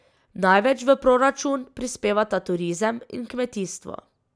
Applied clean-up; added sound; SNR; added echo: none; none; none; none.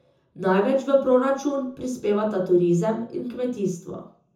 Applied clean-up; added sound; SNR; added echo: none; none; none; reverberation time 0.5 s.